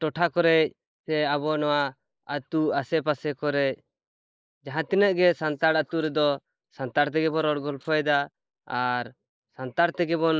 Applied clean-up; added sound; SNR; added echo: neural mask model Resemble Enhance denoiser.